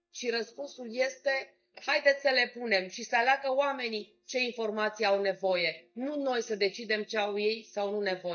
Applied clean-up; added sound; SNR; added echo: neural mask model DeepFilterNet 3.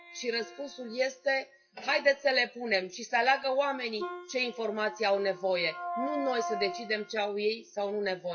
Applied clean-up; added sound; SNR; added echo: classical method WPE with log-MMSE.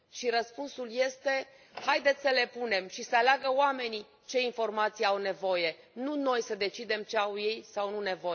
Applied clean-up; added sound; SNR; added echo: none; none; none; none.